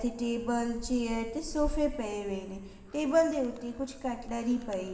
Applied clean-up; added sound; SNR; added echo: none; Animal; 11 dB; reverberation time 2.9 s.